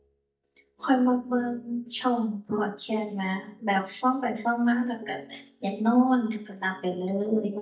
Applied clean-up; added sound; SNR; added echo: neural mask model DeepFilterNet 3.